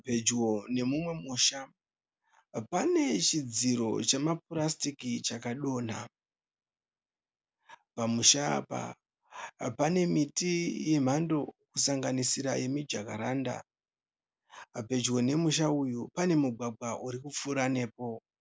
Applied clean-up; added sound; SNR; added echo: none; none; none; none.